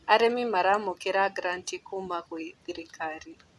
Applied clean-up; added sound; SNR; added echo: none; none; none; none.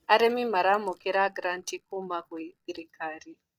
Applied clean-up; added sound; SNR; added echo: neural mask model DeepFilterNet 3.